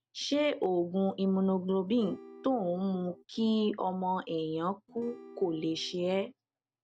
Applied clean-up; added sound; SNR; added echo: none; Acoustic guitar / Strum; 19 dB; none.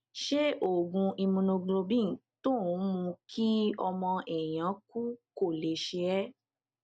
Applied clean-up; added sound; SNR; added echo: none; none; none; none.